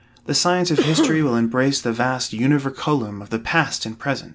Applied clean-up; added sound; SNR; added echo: none; Cough; 3 dB; none.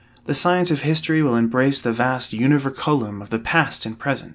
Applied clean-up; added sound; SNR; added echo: none; none; none; none.